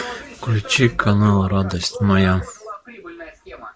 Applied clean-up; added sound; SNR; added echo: none; none; none; none.